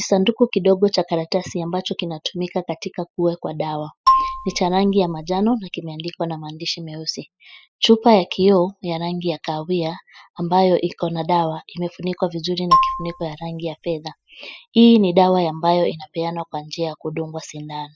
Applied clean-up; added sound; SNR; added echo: classical method spectral subtraction.